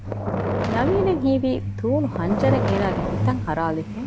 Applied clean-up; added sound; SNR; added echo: none; Boom + Truck; 1 dB; none.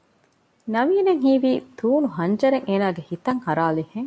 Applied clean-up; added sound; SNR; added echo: none; none; none; none.